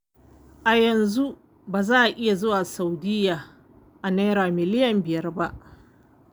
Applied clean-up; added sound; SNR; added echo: none; none; none; none.